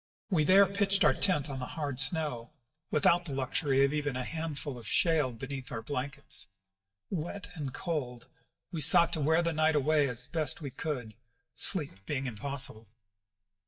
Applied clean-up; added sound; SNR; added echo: neural mask model DeepFilterNet 3.